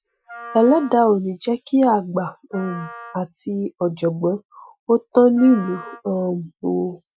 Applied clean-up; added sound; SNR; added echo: classical method Wiener filter.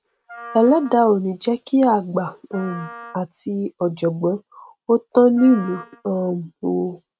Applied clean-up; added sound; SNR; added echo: neural mask model RNNoise.